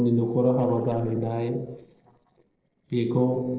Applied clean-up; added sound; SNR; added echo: neural separator model SepFormer DNS4.